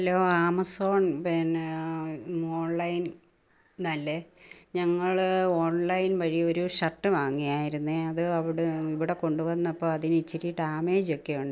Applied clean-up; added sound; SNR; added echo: none; none; none; none.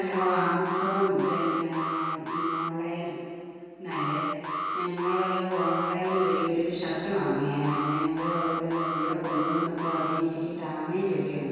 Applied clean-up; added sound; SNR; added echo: none; Alarm; 4 dB; reverberation time 2.1 s.